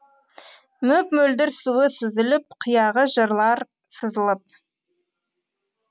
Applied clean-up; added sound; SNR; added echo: none; none; none; none.